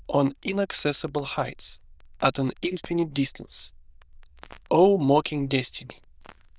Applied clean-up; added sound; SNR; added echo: neural diffusion model UNIVERSE++.